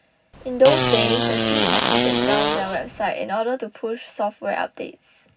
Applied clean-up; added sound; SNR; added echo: none; Fart; -4 dB; reverberation time 0.4 s.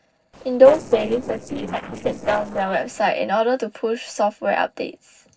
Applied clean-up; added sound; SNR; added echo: neural separator model SepFormer DNS4.